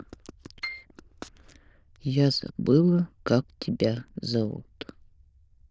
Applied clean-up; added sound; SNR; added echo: neural diffusion model UNIVERSE++.